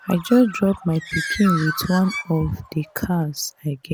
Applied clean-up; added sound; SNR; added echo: none; Bird; 11 dB; none.